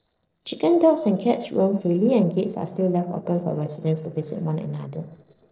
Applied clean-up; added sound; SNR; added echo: neural separator model SepFormer DNS4.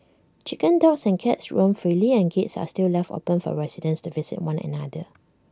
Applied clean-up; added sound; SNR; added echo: none; none; none; none.